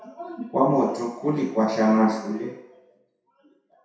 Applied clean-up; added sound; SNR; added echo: none; none; none; reverberation time 0.7 s.